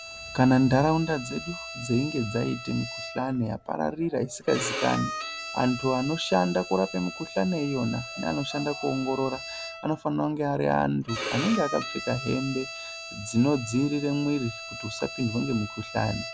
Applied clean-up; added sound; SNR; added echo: none; Bowed string instrument; 10 dB; none.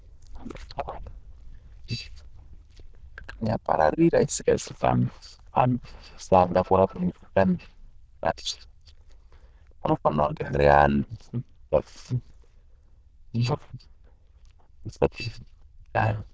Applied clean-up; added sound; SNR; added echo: neural diffusion model UNIVERSE++.